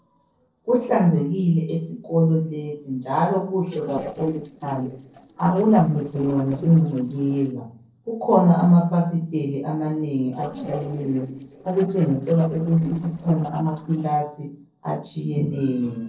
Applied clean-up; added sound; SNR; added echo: neural separator model SepFormer DNS4.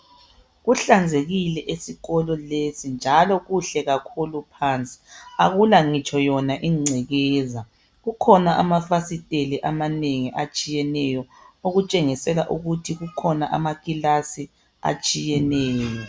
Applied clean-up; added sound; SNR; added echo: none; none; none; none.